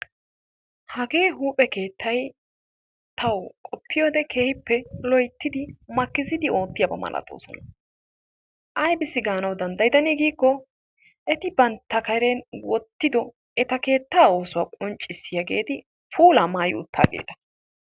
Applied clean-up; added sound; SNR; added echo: none; none; none; none.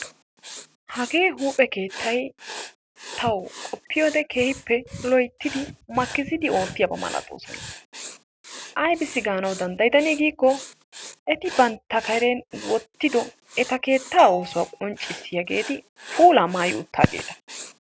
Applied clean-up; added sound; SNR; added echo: none; Writing + Bell; 15 dB; none.